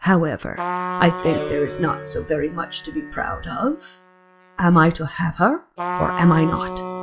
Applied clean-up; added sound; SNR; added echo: classical method log-MMSE.